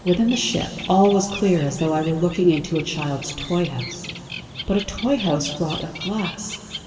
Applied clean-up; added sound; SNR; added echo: none; Bird; 13 dB; reverberation time 2.3 s.